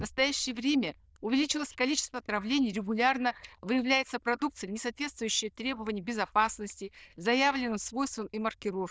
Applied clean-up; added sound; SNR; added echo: neural diffusion model UNIVERSE++.